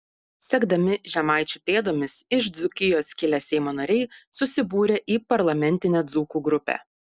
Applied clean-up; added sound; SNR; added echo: none; none; none; none.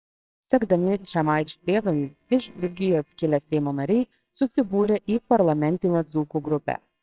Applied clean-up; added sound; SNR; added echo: neural separator model SepFormer WHAMR!.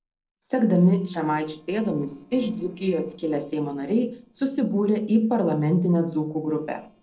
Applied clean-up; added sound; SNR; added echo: neural separator model SepFormer DNS4.